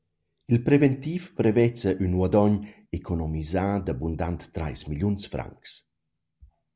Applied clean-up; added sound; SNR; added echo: none; none; none; none.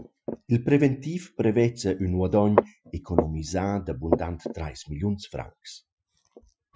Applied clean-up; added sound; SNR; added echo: classical method Wiener filter.